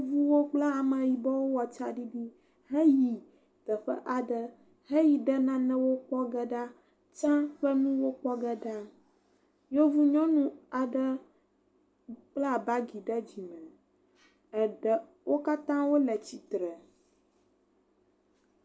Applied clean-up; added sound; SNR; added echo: none; none; none; none.